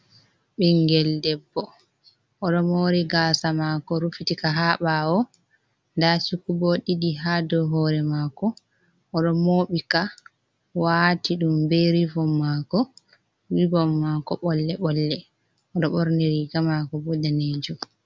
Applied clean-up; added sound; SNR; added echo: none; none; none; none.